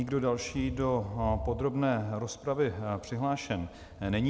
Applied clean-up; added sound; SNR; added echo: none; Thunder; 13 dB; none.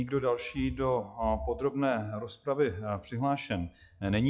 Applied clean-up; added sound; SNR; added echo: classical method log-MMSE.